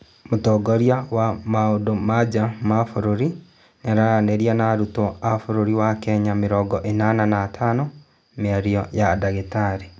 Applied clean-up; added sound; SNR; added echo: none; none; none; none.